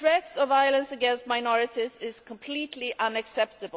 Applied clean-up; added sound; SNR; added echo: none; none; none; none.